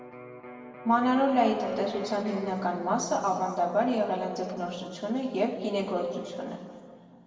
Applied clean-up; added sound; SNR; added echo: none; Electric guitar; 17 dB; reverberation time 2.2 s.